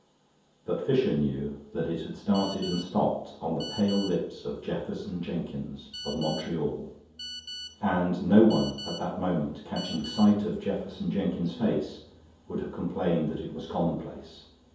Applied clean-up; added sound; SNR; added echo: none; Telephone; 14 dB; reverberation time 0.7 s.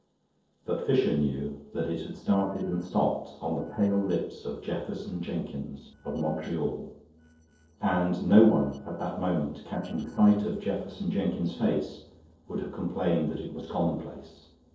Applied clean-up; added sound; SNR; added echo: neural separator model SepFormer DNS4.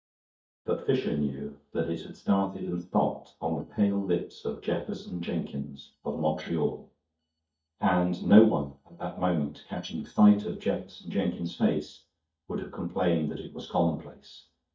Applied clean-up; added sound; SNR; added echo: neural mask model DeepFilterNet 3.